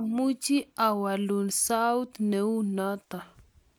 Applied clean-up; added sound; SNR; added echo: none; none; none; none.